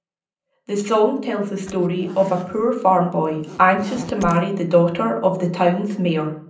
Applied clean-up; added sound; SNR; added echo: none; Zipper (clothing); 19 dB; reverberation time 0.6 s.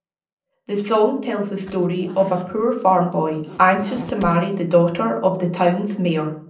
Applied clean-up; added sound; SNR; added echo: neural separator model SepFormer DNS4.